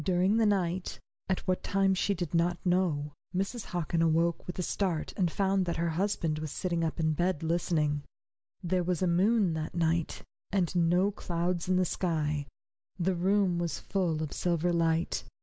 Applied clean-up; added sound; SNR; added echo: none; none; none; none.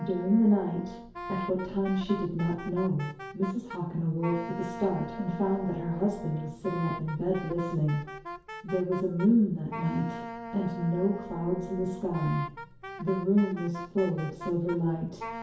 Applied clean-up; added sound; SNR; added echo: none; Wind instrument, woodwind instrument; 12 dB; reverberation time 2.4 s.